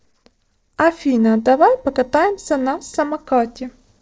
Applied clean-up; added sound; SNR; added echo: neural separator model SepFormer DNS4.